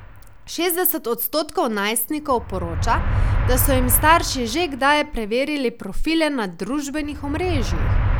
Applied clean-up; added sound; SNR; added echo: none; Motor vehicle (road); 3 dB; none.